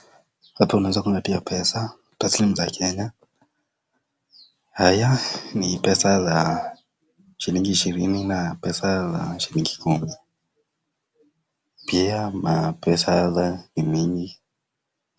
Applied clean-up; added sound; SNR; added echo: none; none; none; none.